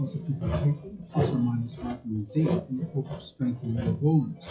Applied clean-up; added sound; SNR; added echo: classical method WPE with log-MMSE.